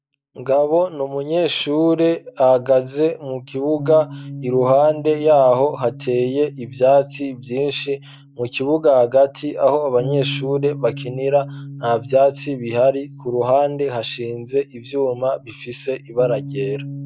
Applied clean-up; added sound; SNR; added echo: neural mask model DeepFilterNet 3.